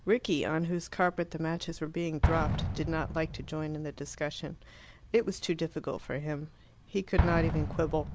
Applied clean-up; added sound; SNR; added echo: none; Explosion; 4 dB; none.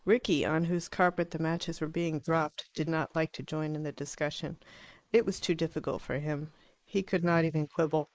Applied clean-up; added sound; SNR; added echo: neural mask model Resemble Enhance denoiser.